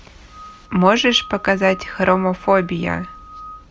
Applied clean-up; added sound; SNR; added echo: none; Screech / Glass; 19 dB; none.